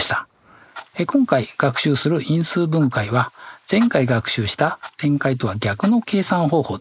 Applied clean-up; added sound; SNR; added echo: neural mask model Resemble Enhance denoiser.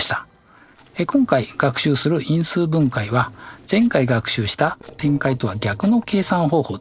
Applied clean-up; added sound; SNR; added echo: neural separator model SepFormer DNS4.